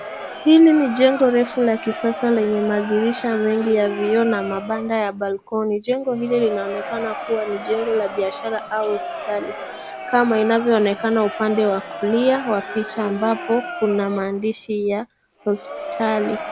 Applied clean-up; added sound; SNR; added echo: none; Crowd; 11 dB; none.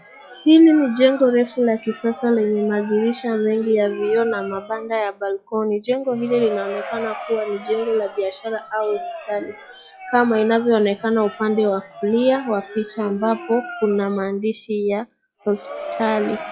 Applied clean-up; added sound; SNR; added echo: classical method log-MMSE.